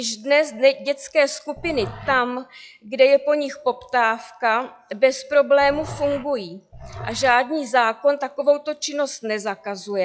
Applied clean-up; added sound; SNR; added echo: classical method log-MMSE.